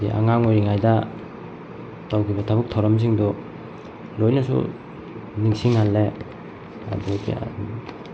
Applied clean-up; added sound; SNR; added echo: none; none; none; none.